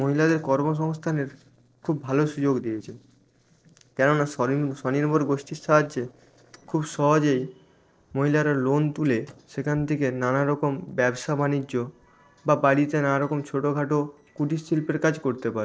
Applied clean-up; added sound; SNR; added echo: neural separator model SepFormer DNS4.